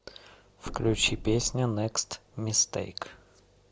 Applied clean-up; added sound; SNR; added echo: none; Knock; 10 dB; none.